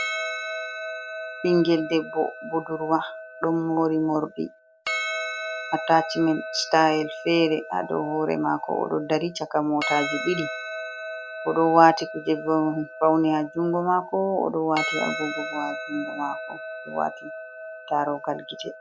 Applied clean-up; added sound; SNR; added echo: none; Percussion; 9 dB; none.